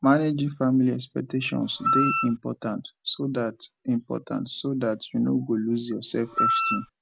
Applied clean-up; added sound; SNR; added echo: none; Wind instrument, woodwind instrument; -1 dB; none.